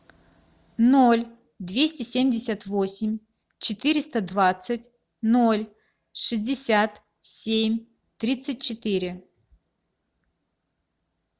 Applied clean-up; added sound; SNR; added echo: none; none; none; none.